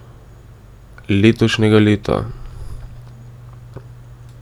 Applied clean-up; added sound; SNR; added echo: none; none; none; none.